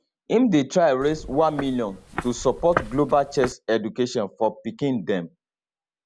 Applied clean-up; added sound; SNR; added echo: none; Walk, footsteps; 10 dB; none.